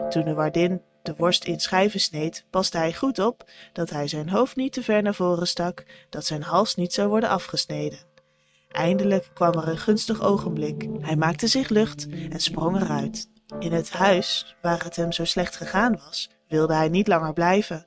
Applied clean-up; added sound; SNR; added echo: neural mask model RNNoise.